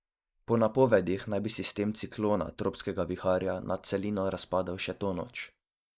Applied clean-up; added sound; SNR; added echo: neural mask model Resemble Enhance denoiser.